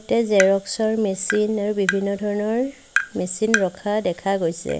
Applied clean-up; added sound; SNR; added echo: none; Tap; 9 dB; none.